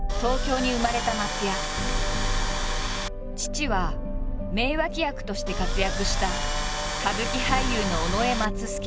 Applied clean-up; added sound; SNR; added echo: none; Tools; 6 dB; none.